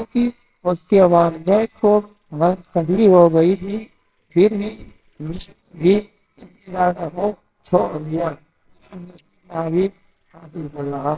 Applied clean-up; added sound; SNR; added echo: neural separator model SepFormer WHAMR!.